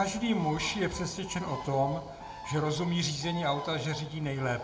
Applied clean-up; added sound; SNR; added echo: none; Bird; 13 dB; reverberation time 0.5 s.